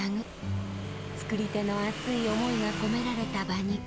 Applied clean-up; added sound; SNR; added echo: none; Motorcycle / Engine; 8 dB; none.